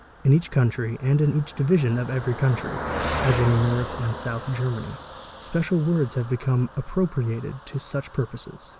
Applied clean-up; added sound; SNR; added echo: none; Car passing by; 10 dB; none.